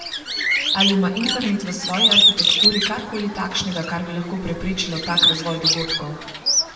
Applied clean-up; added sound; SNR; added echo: none; Bird; -3 dB; reverberation time 1.2 s.